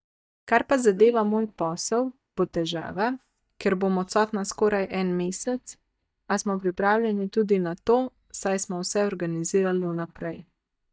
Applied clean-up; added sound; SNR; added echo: neural mask model DeepFilterNet 3.